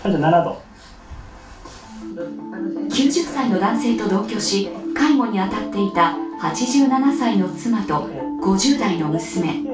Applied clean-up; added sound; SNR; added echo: none; none; none; reverberation time 0.3 s.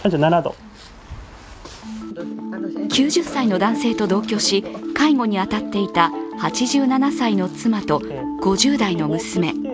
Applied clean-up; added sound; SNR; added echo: none; none; none; none.